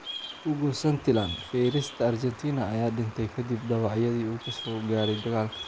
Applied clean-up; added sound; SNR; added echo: none; Bird vocalization, bird call, bird song; 13 dB; none.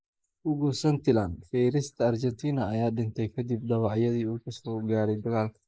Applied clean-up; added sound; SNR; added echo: neural mask model Resemble Enhance denoiser.